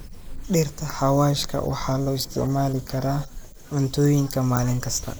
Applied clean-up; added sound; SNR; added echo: neural mask model Resemble Enhance denoiser.